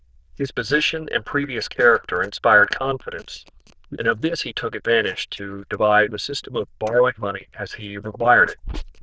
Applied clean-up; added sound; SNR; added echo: neural diffusion model UNIVERSE++.